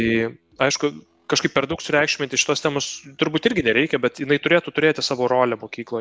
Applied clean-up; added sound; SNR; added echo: none; none; none; none.